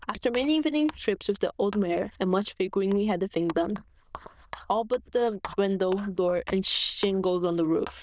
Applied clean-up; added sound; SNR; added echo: neural diffusion model UNIVERSE++.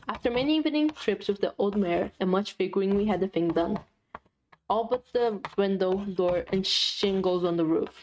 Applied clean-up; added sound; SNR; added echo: neural mask model RNNoise.